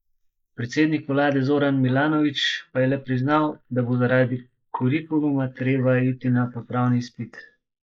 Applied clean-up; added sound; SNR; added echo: neural mask model Resemble Enhance denoiser.